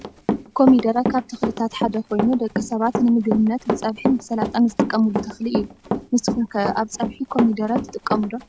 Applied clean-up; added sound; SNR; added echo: none; Run; 5 dB; none.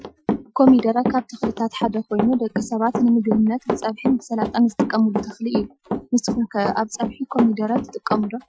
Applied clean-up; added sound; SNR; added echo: classical method Wiener filter.